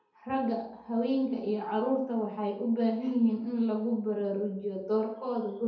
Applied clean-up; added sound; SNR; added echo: none; none; none; reverberation time 2.0 s.